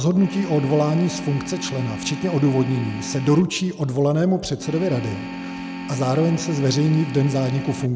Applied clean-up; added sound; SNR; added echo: none; Organ; 10 dB; none.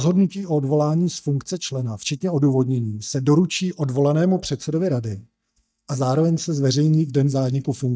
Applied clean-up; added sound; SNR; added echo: neural mask model DeepFilterNet 3.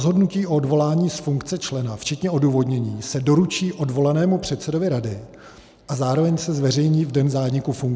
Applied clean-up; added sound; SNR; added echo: none; none; none; none.